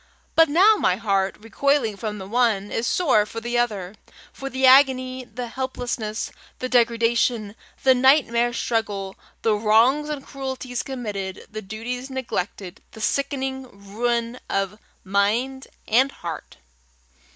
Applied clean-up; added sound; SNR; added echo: none; none; none; none.